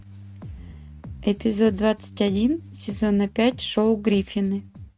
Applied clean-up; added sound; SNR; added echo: neural mask model RNNoise.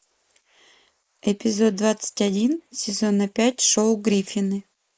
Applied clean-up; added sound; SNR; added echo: neural mask model Resemble Enhance denoiser.